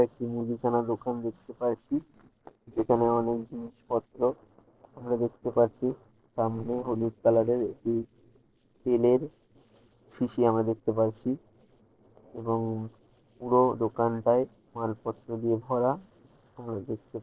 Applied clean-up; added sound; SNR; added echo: neural separator model SepFormer DNS4.